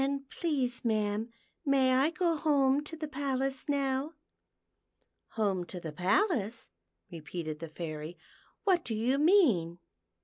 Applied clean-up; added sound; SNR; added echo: none; none; none; none.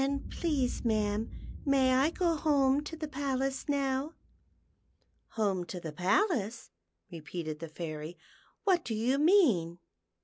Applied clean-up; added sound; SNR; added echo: none; Boom; 15 dB; none.